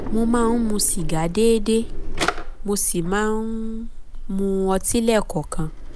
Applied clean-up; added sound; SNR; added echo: none; Drawer open or close; 4 dB; none.